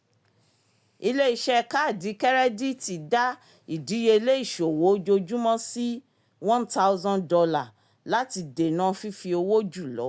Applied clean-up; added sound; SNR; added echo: none; none; none; none.